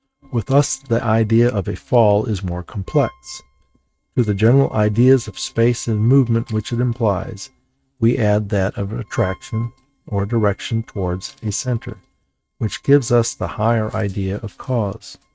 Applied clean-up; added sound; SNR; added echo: neural mask model RNNoise.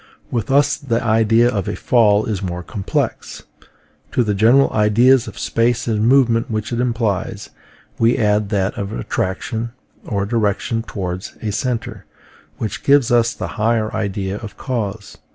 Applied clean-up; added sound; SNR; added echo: none; none; none; none.